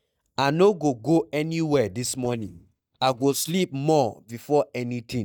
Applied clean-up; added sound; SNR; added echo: neural mask model DeepFilterNet 3.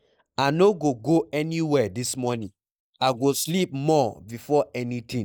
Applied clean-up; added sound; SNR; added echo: neural mask model Resemble Enhance denoiser.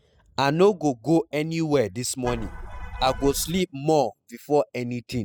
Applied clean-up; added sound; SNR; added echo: classical method spectral subtraction.